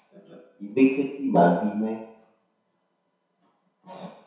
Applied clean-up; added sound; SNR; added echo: none; none; none; reverberation time 0.7 s.